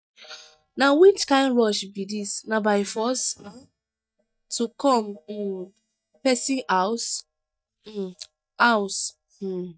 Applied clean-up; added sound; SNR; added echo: neural mask model DeepFilterNet 3.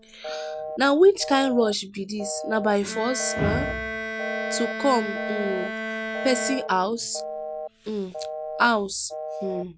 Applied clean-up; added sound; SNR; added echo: none; Telephone + Bowed string instrument; 6 dB; none.